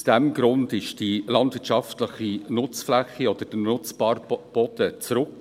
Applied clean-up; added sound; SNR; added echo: none; none; none; none.